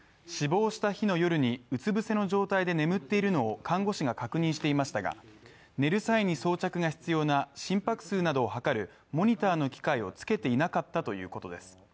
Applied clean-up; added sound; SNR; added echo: none; none; none; none.